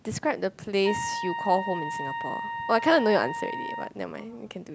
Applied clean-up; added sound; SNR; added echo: none; Trumpet; 6 dB; none.